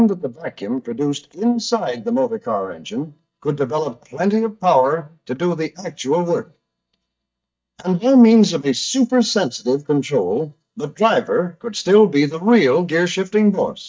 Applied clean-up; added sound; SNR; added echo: neural mask model DeepFilterNet 3.